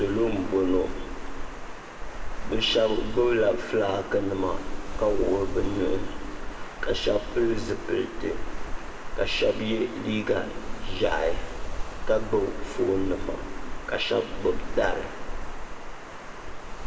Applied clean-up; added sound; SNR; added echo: none; Water; 3 dB; reverberation time 1.8 s.